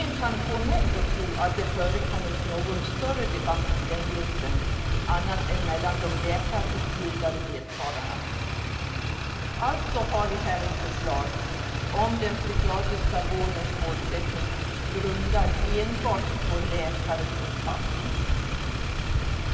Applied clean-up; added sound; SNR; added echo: none; Motor vehicle (road); -5 dB; reverberation time 2.6 s.